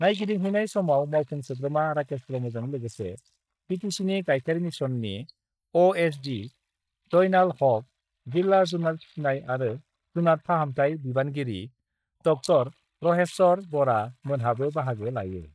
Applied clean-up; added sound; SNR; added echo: neural mask model DeepFilterNet 3.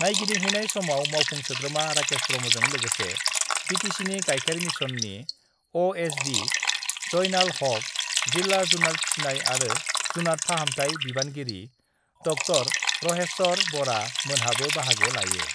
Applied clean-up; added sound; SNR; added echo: none; Liquid; -2 dB; none.